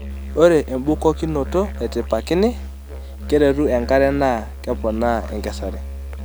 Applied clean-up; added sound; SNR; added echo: none; Musical instrument; 9 dB; none.